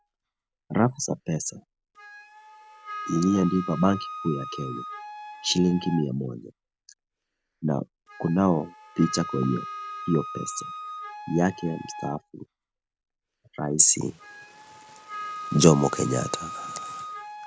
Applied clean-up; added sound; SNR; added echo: none; Wind instrument, woodwind instrument; 12 dB; none.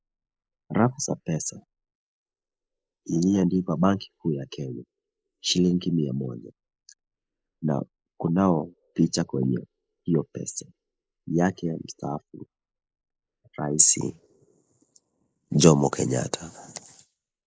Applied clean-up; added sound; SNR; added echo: neural mask model Resemble Enhance denoiser.